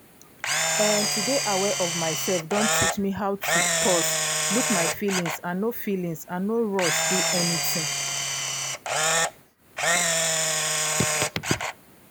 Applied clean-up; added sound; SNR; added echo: none; Camera; -3 dB; none.